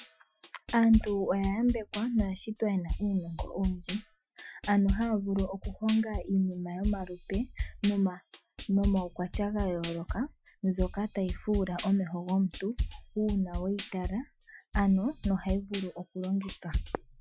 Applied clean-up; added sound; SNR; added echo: classical method Wiener filter.